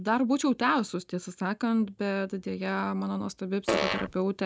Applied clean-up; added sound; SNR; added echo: none; Fart; 0 dB; none.